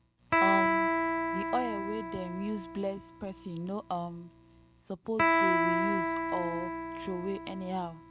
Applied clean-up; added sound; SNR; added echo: none; Electric guitar; -5 dB; none.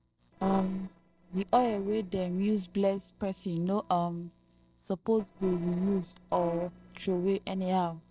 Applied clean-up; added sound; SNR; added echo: neural separator model SepFormer DNS4.